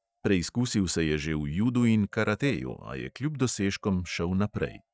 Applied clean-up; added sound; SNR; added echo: neural mask model DeepFilterNet 3.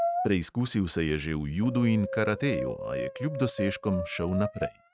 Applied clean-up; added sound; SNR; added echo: neural mask model RNNoise.